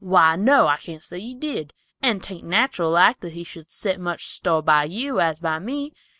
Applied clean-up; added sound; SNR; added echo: none; none; none; none.